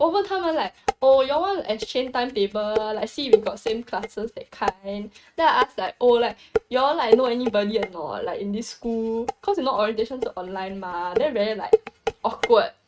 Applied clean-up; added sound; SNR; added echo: neural mask model RNNoise.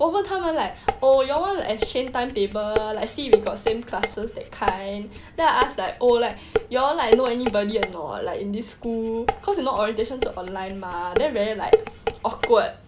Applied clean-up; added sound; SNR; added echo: none; Dishes, pots, and pans; 3 dB; none.